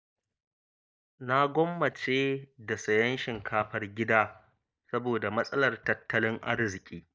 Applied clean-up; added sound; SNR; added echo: neural mask model DeepFilterNet 3.